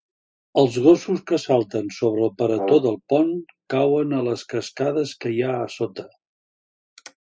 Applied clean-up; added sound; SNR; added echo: classical method spectral subtraction.